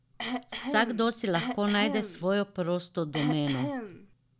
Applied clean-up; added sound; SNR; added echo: none; Cough; 6 dB; none.